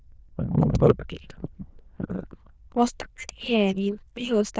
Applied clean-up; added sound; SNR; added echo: neural diffusion model UNIVERSE++.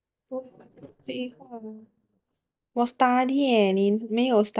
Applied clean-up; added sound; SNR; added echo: neural mask model DeepFilterNet 3.